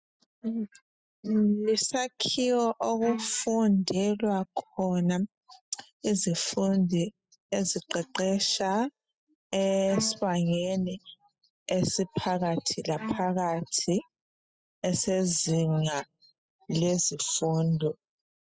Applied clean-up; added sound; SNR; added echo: classical method spectral subtraction.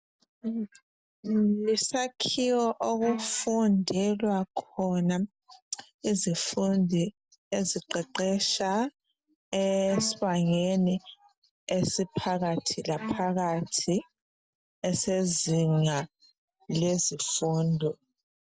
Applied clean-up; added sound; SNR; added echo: none; Bowed string instrument; 14 dB; none.